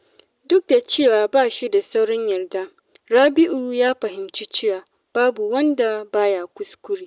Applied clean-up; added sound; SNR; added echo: none; none; none; none.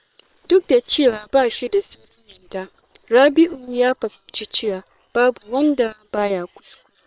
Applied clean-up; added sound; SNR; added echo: neural separator model SepFormer WHAM!.